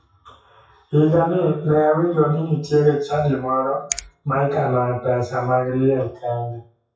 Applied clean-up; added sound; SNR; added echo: classical method WPE with log-MMSE.